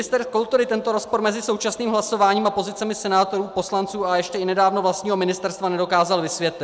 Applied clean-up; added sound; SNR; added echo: none; none; none; none.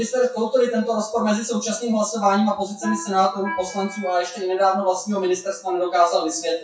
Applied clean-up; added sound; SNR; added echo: classical method WPE with log-MMSE.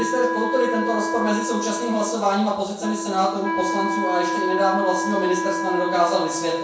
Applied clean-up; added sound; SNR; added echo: none; Wind instrument, woodwind instrument; 3 dB; reverberation time 0.6 s.